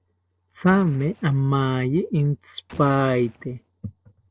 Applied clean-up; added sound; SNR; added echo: neural separator model SepFormer DNS4.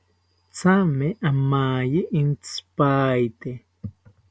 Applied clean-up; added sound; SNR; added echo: none; none; none; none.